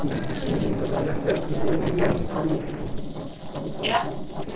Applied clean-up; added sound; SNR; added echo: neural separator model SepFormer DNS4.